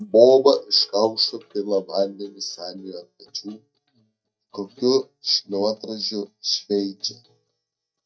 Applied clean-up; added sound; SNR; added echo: neural mask model DeepFilterNet 3.